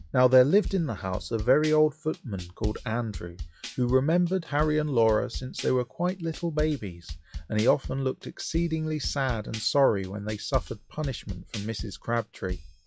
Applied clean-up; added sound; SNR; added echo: classical method log-MMSE.